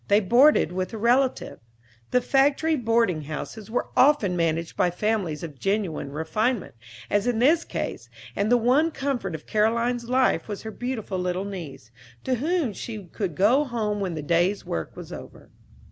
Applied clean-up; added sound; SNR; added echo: none; none; none; none.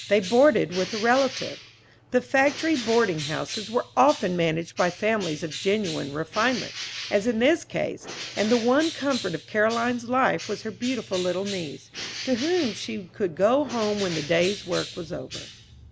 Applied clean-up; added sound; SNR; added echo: none; Bird; 13 dB; none.